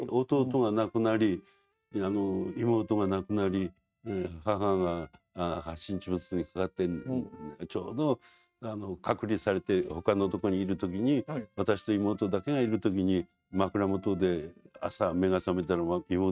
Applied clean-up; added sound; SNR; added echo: neural mask model RNNoise.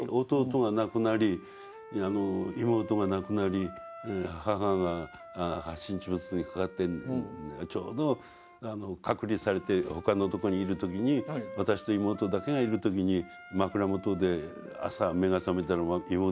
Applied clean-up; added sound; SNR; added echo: none; Wind instrument, woodwind instrument; 18 dB; none.